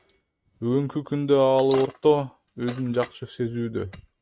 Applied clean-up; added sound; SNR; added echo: neural mask model RNNoise.